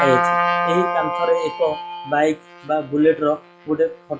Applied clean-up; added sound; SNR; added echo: classical method log-MMSE.